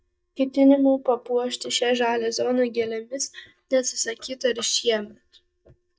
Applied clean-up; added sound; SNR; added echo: neural mask model DeepFilterNet 3.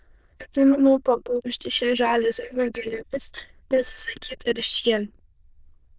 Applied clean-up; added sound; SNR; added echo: neural diffusion model UNIVERSE++.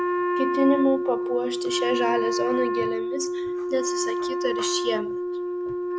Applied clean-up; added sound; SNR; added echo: none; Wind instrument, woodwind instrument; -1 dB; none.